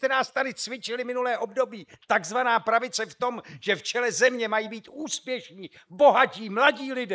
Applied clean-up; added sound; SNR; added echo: neural mask model Resemble Enhance denoiser.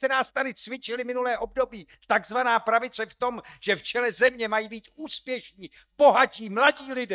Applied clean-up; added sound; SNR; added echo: neural mask model DeepFilterNet 3.